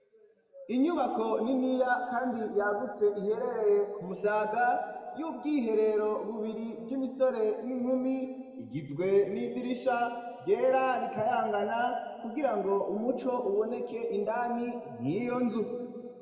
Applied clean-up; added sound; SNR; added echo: none; none; none; reverberation time 2.1 s.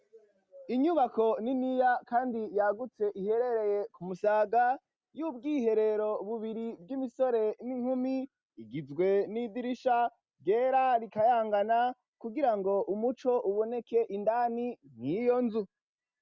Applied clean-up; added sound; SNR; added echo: none; none; none; none.